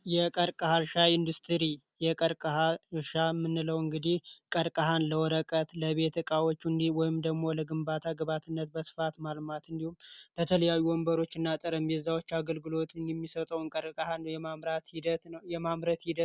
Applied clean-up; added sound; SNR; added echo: none; none; none; none.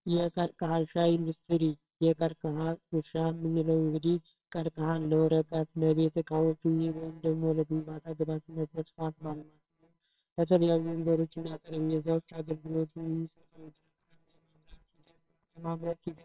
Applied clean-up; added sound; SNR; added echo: neural separator model SepFormer WHAMR!.